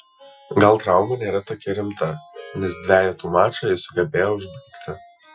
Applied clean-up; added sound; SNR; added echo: classical method Wiener filter.